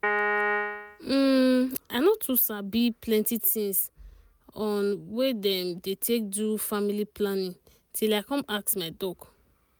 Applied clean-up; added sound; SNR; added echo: none; Piano; -1 dB; none.